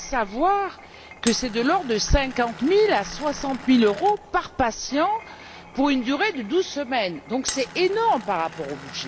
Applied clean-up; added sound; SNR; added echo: none; Glass; 16 dB; none.